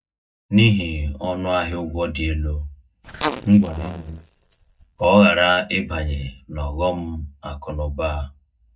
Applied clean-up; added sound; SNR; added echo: neural mask model DeepFilterNet 3.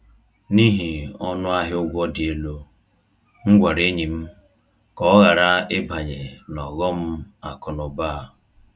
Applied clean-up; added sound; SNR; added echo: none; none; none; none.